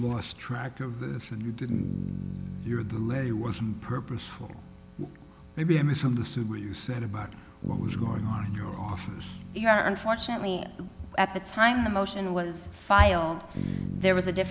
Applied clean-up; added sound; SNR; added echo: none; Bass guitar; 10 dB; none.